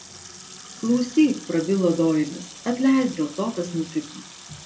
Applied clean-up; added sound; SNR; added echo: none; Sink (filling or washing) / Water tap, faucet; 18 dB; reverberation time 0.3 s.